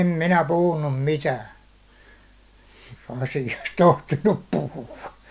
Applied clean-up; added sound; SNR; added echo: none; none; none; none.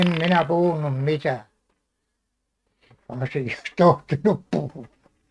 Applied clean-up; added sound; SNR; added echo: neural mask model RNNoise.